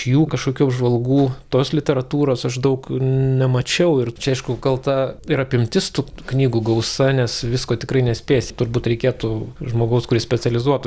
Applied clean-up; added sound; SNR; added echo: none; none; none; none.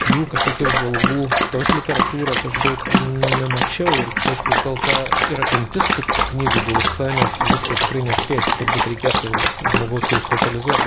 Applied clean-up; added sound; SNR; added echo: none; Dog; -4 dB; none.